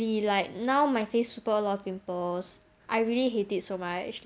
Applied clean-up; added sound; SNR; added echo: none; none; none; none.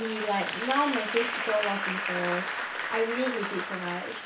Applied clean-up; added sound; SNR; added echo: none; Applause / Crowd; 2 dB; reverberation time 0.3 s.